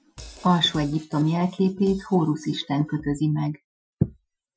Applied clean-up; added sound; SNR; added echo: classical method Wiener filter.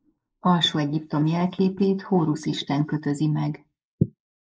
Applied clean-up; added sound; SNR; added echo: neural mask model Resemble Enhance denoiser.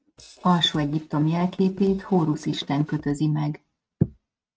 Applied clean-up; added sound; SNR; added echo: neural mask model RNNoise.